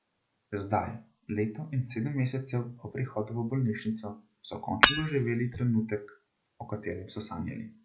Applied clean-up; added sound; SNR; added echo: none; Shatter / Hammer; -3 dB; none.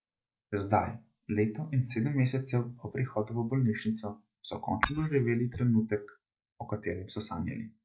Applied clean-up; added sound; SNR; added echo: neural mask model DeepFilterNet 3.